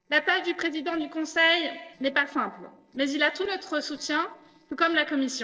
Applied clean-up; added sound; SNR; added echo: neural separator model SepFormer DNS4.